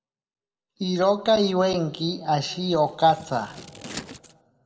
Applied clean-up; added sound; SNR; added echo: none; Scissors; 17 dB; reverberation time 1.6 s.